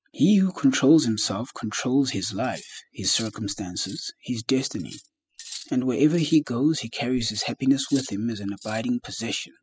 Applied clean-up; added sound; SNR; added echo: classical method spectral subtraction.